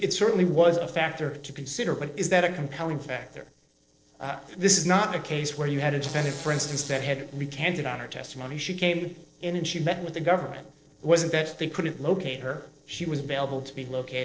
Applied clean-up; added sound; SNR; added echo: neural separator model SepFormer DNS4.